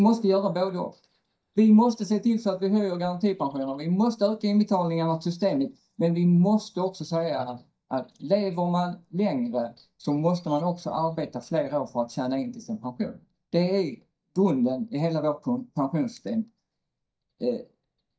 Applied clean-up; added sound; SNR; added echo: neural mask model DeepFilterNet 3.